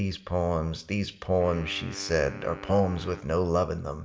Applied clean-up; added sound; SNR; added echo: none; Wind instrument, woodwind instrument; 18 dB; reverberation time 0.6 s.